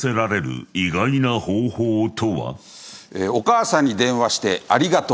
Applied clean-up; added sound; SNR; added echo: none; none; none; none.